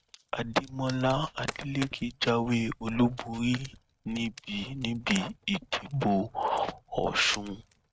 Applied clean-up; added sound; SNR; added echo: neural mask model RNNoise.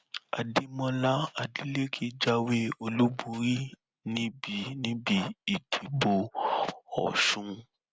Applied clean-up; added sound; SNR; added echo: none; none; none; none.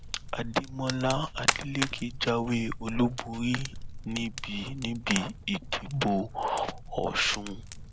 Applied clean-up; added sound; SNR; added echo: none; Fire; 6 dB; none.